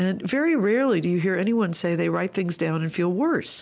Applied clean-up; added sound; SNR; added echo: none; none; none; none.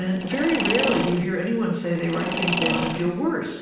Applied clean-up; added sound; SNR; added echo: none; Mechanisms; 5 dB; reverberation time 0.9 s.